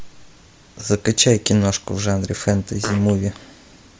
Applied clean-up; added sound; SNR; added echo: none; Fart; 13 dB; none.